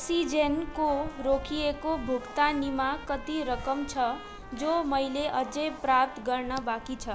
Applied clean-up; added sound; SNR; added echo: none; Trumpet; 18 dB; none.